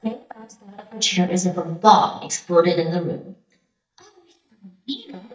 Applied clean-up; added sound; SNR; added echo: neural mask model DeepFilterNet 3.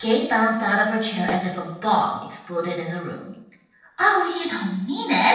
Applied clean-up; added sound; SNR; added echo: neural separator model SepFormer DNS4.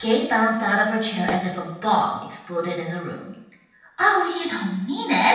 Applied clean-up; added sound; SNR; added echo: none; Fireworks; 20 dB; reverberation time 0.9 s.